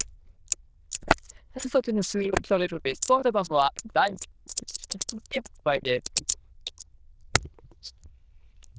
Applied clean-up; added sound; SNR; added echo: neural diffusion model UNIVERSE++.